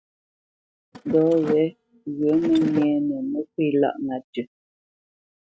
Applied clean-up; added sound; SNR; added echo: neural mask model RNNoise.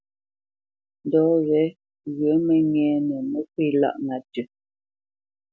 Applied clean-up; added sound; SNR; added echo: none; none; none; none.